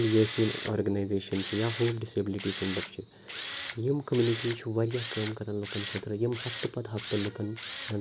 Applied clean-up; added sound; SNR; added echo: none; Tools; 8 dB; none.